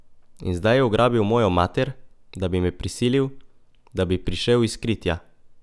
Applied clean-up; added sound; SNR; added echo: none; none; none; none.